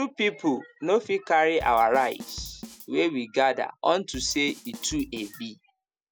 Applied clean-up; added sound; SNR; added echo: none; Bass drum / Snare drum / Drum kit; 17 dB; none.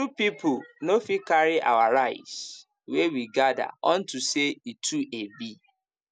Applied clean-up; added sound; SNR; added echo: none; none; none; none.